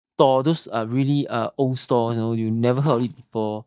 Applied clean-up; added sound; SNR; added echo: neural mask model DeepFilterNet 3.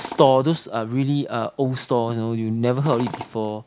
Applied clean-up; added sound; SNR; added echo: none; Tools; 18 dB; none.